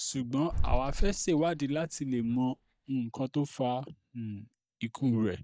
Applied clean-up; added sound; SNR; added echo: neural mask model DeepFilterNet 3.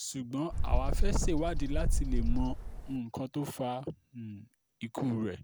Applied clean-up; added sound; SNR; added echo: none; Bird; -4 dB; none.